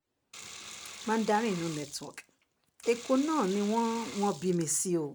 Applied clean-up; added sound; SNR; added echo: none; Sink (filling or washing) / Water; 15 dB; none.